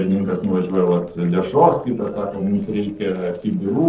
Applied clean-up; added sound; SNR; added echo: neural separator model SepFormer DNS4.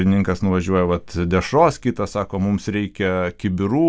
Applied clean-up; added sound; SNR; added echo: none; none; none; none.